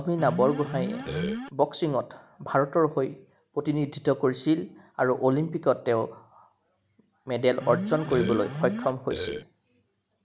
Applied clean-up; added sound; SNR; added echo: none; Alarm + Burping, eructation; 5 dB; none.